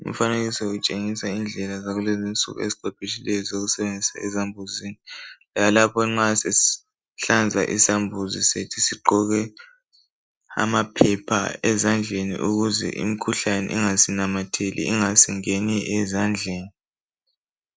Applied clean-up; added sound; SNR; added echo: none; none; none; none.